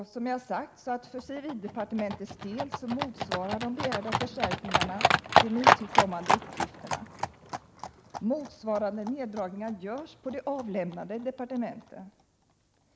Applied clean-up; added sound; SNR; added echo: none; Livestock, farm animals, working animals; -3 dB; none.